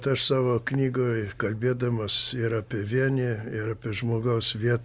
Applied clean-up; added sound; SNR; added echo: none; none; none; none.